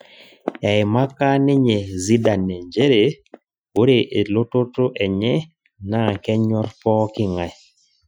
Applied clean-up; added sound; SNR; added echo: classical method Wiener filter.